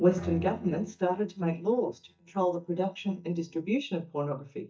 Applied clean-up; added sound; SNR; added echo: neural mask model DeepFilterNet 3.